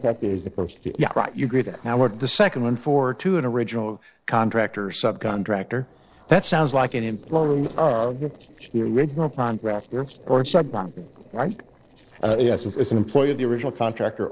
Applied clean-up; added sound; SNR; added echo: neural separator model SepFormer DNS4.